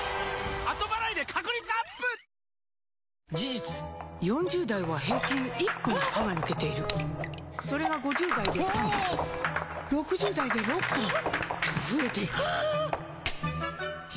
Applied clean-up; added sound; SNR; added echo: none; Raindrop / Splash, splatter; 10 dB; none.